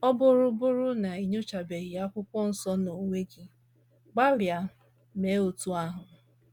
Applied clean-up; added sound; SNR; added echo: none; none; none; none.